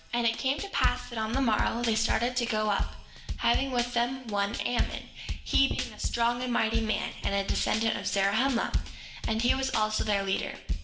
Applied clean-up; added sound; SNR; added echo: none; Drum kit; 4 dB; reverberation time 0.8 s.